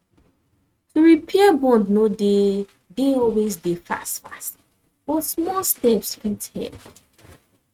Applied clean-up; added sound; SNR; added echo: neural mask model RNNoise.